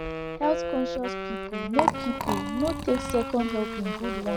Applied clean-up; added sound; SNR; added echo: none; Liquid + Wind instrument, woodwind instrument; 1 dB; none.